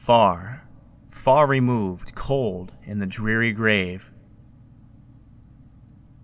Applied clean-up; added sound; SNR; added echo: none; none; none; none.